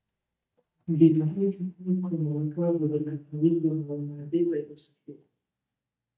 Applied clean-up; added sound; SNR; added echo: neural mask model DeepFilterNet 3.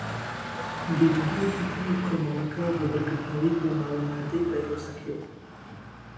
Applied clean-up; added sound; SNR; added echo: none; Traffic noise, roadway noise; 7 dB; reverberation time 0.9 s.